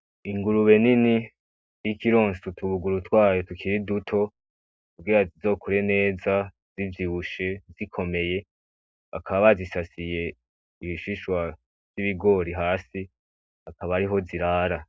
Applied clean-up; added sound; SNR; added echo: none; none; none; none.